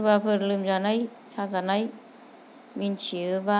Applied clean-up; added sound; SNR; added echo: none; none; none; none.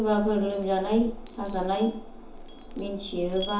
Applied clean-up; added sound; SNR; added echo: none; Glass; 6 dB; reverberation time 0.7 s.